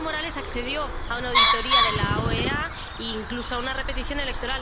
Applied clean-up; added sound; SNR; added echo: none; Bird; -5 dB; none.